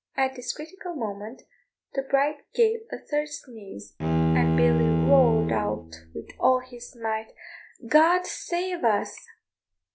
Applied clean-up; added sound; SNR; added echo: none; Bowed string instrument; -1 dB; none.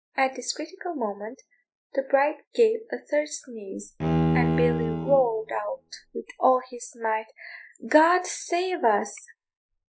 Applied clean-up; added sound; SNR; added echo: classical method spectral subtraction.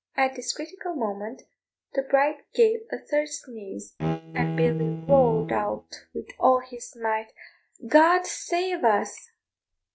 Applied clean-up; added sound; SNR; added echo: neural mask model RNNoise.